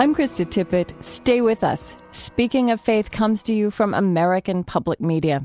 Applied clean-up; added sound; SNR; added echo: none; none; none; none.